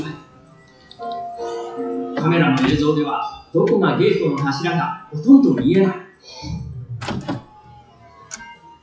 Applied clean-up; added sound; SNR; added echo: classical method WPE with log-MMSE.